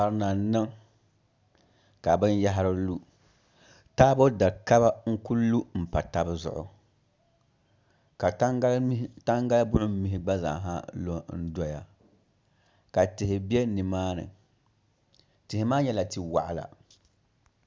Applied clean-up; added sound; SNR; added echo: none; none; none; none.